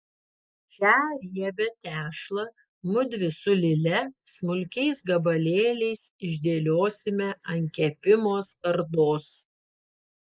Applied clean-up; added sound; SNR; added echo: neural mask model Resemble Enhance denoiser.